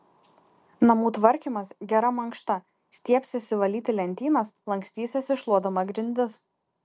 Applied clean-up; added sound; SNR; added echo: none; none; none; none.